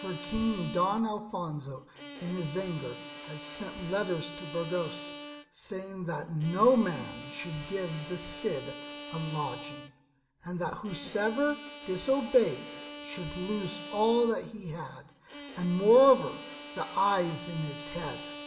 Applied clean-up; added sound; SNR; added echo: none; Bowed string instrument; 13 dB; reverberation time 0.9 s.